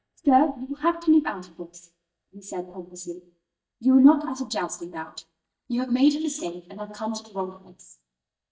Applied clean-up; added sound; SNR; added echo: neural mask model DeepFilterNet 3.